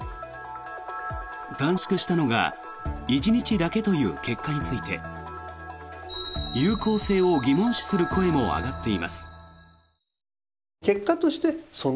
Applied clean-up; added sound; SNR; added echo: none; none; none; none.